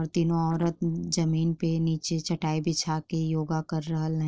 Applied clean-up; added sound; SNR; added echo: neural separator model SepFormer DNS4.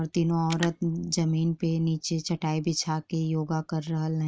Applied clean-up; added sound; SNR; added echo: neural mask model RNNoise.